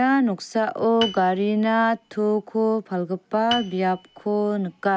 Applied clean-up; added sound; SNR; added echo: none; Piano; 14 dB; none.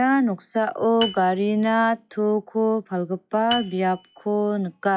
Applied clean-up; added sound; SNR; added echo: classical method log-MMSE.